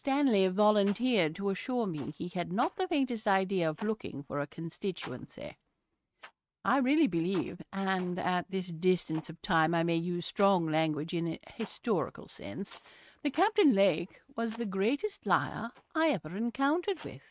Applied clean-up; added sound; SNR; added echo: neural mask model RNNoise.